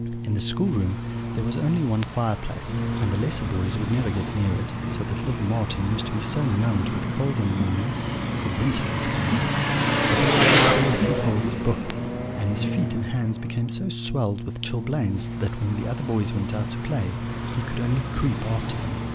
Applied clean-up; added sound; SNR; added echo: none; Engine + Brass instrument; -1 dB; none.